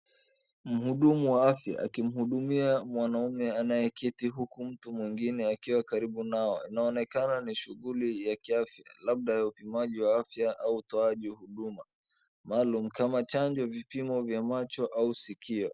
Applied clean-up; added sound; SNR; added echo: none; none; none; none.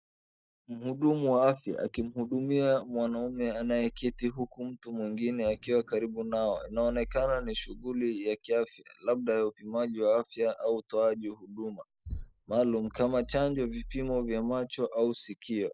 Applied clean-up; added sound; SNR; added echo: neural mask model DeepFilterNet 3.